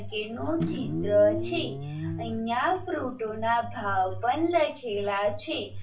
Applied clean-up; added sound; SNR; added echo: none; Guitar; 8 dB; reverberation time 0.3 s.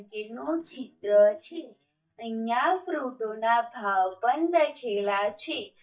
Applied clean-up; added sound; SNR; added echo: neural mask model DeepFilterNet 3.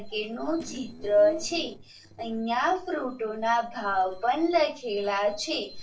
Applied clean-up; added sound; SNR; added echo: neural separator model SepFormer DNS4.